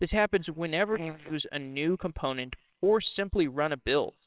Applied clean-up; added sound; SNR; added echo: neural separator model SepFormer WHAMR!.